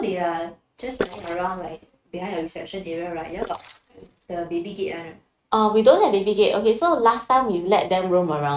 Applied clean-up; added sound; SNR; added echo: neural mask model RNNoise.